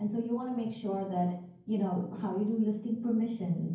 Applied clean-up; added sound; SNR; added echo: none; none; none; reverberation time 0.9 s.